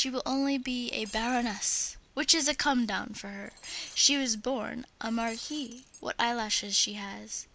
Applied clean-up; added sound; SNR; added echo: none; Shatter; 18 dB; none.